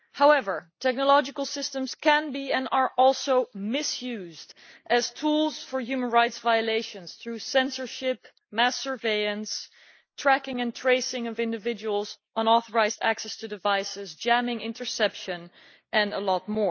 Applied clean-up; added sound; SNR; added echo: neural mask model Resemble Enhance denoiser.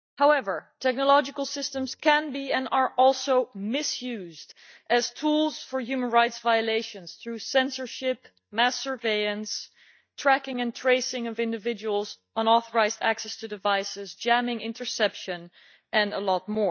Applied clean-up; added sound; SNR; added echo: neural mask model DeepFilterNet 3.